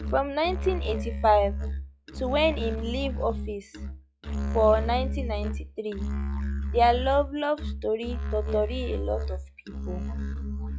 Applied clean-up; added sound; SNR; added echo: classical method log-MMSE.